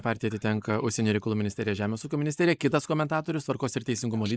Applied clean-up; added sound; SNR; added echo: neural mask model Resemble Enhance denoiser.